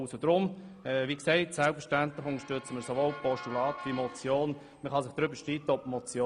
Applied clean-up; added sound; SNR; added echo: none; Motor vehicle (road) / Siren; 18 dB; none.